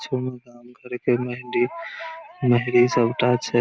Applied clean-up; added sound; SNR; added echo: none; none; none; none.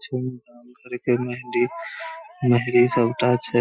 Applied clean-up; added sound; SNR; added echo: classical method Wiener filter.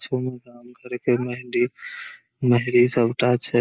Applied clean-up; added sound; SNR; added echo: neural mask model Resemble Enhance denoiser.